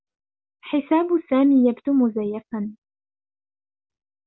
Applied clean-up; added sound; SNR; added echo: none; none; none; none.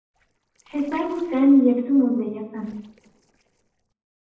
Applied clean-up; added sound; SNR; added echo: neural separator model SepFormer DNS4.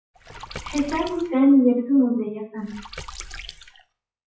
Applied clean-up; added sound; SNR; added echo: classical method WPE with log-MMSE.